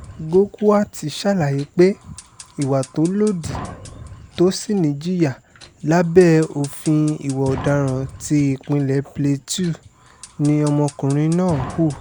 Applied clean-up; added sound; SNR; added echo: none; Fire; 18 dB; none.